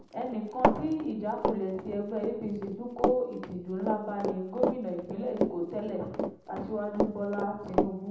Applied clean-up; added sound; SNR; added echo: none; Run; 0 dB; reverberation time 0.8 s.